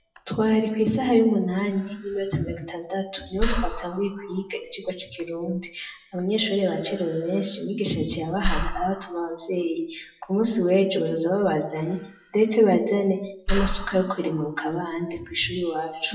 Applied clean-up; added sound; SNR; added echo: classical method WPE with log-MMSE.